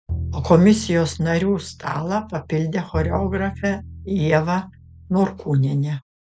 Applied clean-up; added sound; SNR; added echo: none; Bowed string instrument; 12 dB; none.